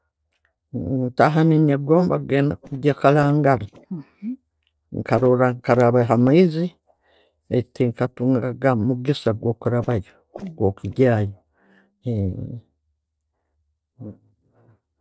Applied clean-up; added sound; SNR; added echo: neural separator model SepFormer DNS4.